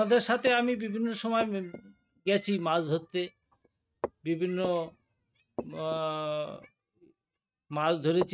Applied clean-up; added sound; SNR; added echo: neural mask model RNNoise.